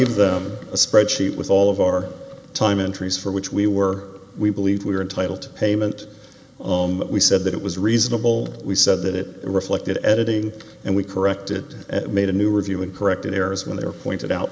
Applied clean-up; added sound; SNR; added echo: none; none; none; none.